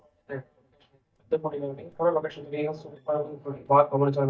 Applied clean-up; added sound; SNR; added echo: neural mask model DeepFilterNet 3.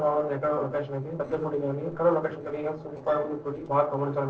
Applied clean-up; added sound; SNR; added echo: neural separator model SepFormer DNS4.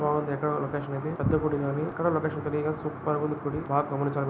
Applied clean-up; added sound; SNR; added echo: none; none; none; none.